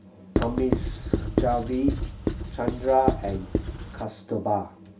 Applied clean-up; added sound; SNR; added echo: none; Writing; 0 dB; reverberation time 0.2 s.